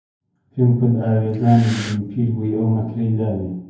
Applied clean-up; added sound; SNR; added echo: none; Breathing; 17 dB; reverberation time 0.9 s.